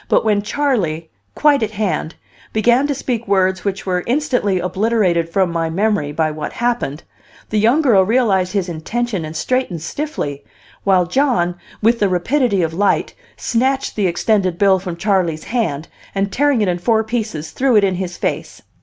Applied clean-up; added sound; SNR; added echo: none; none; none; none.